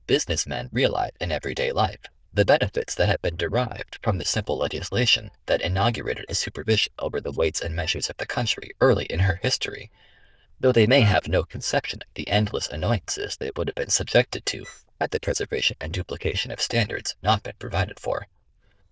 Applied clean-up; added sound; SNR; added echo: neural diffusion model UNIVERSE++.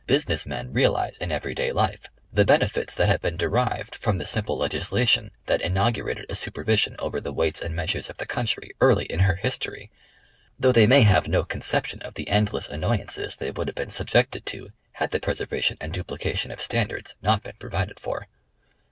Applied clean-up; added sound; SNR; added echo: none; none; none; none.